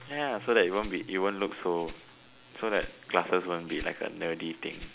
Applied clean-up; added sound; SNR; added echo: none; Rattle (instrument); 17 dB; none.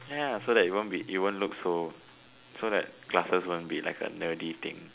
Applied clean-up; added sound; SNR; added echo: none; none; none; none.